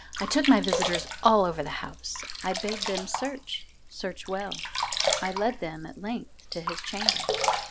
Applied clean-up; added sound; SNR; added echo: none; Sink (filling or washing); 3 dB; none.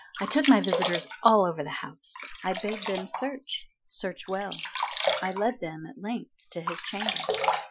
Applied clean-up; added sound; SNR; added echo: classical method Wiener filter.